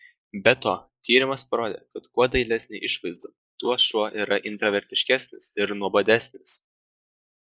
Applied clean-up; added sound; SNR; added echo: neural mask model Resemble Enhance denoiser.